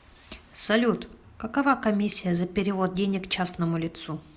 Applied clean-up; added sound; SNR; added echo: none; none; none; none.